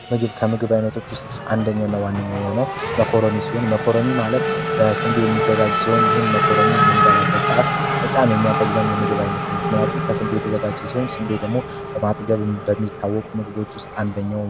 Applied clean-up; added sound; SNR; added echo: none; Race car, auto racing / Accelerating, revving, vroom; 1 dB; none.